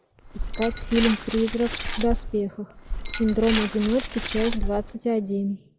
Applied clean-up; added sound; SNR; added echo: none; Glass; 0 dB; none.